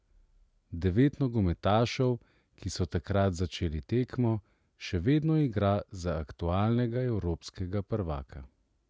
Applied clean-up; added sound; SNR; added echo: none; none; none; none.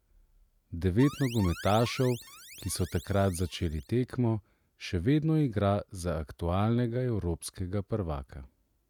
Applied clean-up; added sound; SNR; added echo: none; Alarm; 16 dB; none.